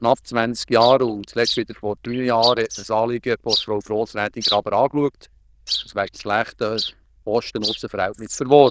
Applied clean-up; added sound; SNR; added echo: neural diffusion model UNIVERSE++.